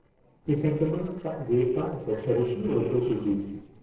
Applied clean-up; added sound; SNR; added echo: neural separator model SepFormer DNS4.